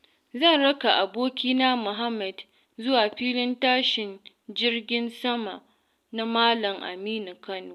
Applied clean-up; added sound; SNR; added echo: none; none; none; none.